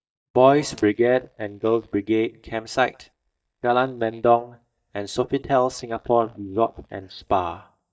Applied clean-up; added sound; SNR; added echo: neural mask model DeepFilterNet 3.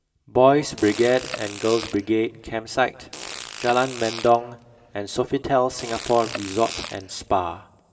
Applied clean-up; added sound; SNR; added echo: none; Fart; 14 dB; reverberation time 0.9 s.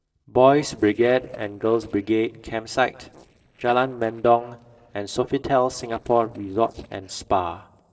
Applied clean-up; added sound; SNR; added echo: neural separator model SepFormer DNS4.